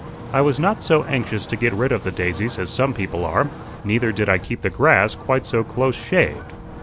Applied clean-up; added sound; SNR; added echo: none; Wind; 14 dB; none.